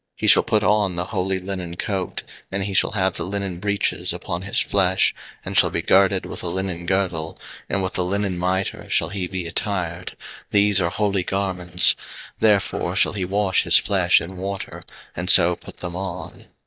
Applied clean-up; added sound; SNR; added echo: neural mask model DeepFilterNet 3.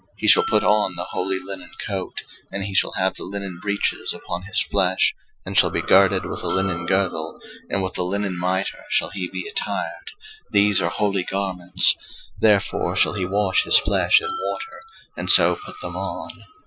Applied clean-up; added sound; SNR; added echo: classical method Wiener filter.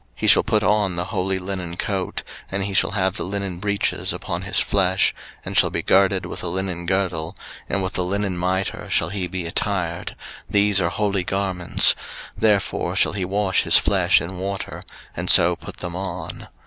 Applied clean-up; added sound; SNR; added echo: none; none; none; none.